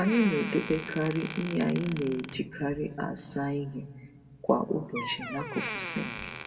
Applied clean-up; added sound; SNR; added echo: none; Door; 10 dB; reverberation time 1.1 s.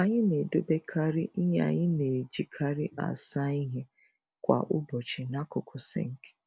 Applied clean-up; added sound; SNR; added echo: none; none; none; none.